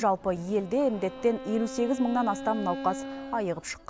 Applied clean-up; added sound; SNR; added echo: none; Bowed string instrument; 11 dB; none.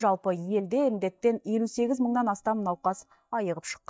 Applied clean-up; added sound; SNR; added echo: neural mask model DeepFilterNet 3.